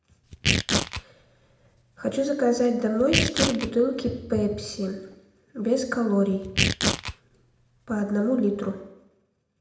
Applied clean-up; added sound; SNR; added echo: none; Tearing; 3 dB; reverberation time 0.7 s.